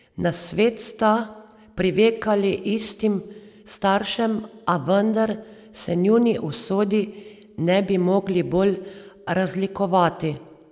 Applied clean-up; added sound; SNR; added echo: none; none; none; none.